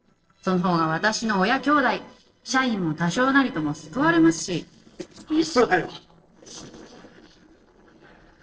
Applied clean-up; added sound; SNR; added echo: neural separator model SepFormer DNS4.